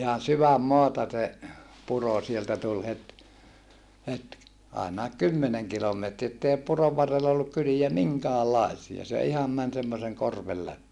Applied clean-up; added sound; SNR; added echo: none; none; none; none.